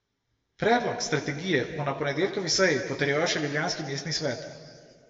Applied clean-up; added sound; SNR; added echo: none; none; none; reverberation time 1.7 s.